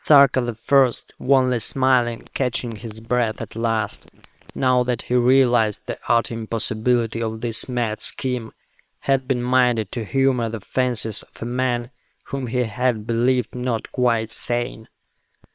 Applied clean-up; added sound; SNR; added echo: neural separator model SepFormer WHAM!.